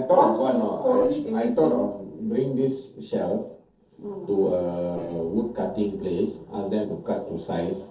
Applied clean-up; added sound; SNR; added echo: neural separator model SepFormer DNS4.